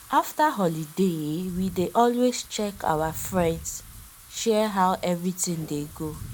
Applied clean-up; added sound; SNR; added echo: none; Wind / Rain; 18 dB; none.